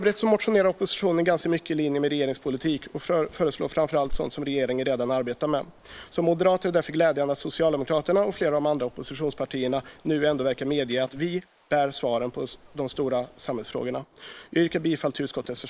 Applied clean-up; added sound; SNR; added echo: neural mask model Resemble Enhance denoiser.